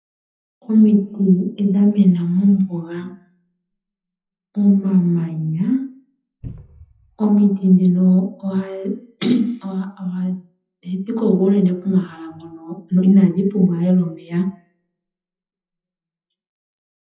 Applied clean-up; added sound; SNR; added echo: classical method WPE with log-MMSE.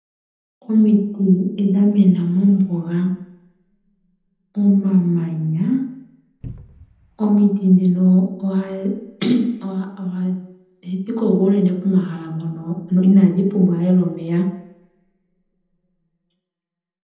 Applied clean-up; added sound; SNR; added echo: none; Cupboard open or close; 18 dB; reverberation time 0.8 s.